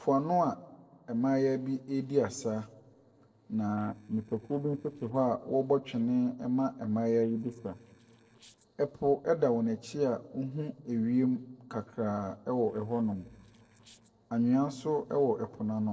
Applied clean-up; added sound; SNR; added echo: neural separator model SepFormer DNS4.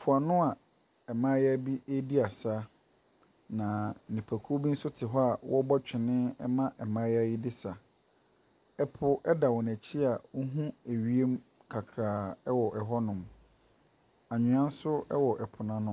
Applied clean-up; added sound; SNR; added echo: none; none; none; none.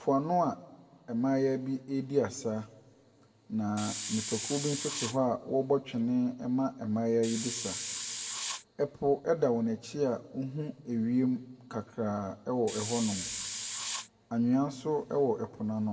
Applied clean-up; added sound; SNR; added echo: none; Hiss; 6 dB; reverberation time 1.2 s.